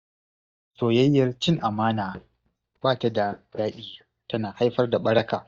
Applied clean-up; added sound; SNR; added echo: neural mask model DeepFilterNet 3.